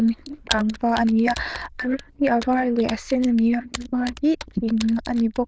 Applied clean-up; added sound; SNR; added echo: neural diffusion model UNIVERSE++.